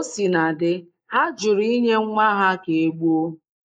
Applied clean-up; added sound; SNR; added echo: neural mask model Resemble Enhance denoiser.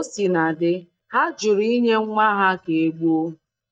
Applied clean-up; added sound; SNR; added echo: neural mask model DeepFilterNet 3.